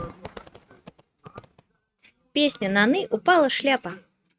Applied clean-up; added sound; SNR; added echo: neural mask model RNNoise.